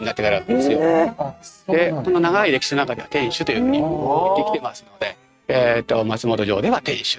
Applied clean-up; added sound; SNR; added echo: neural mask model RNNoise.